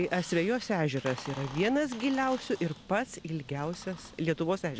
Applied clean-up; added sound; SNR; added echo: none; Squeak; 16 dB; none.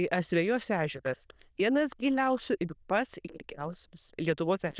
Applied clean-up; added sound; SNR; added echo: neural diffusion model UNIVERSE++.